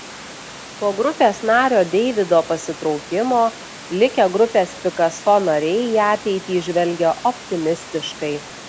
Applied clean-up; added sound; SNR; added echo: none; Water; 16 dB; none.